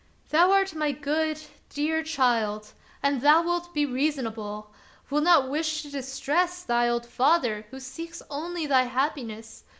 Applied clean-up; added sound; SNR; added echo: none; none; none; none.